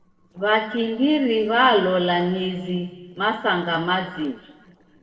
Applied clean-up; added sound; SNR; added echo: neural separator model SepFormer DNS4.